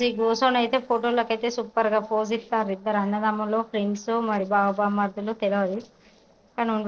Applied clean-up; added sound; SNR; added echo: neural separator model SepFormer DNS4.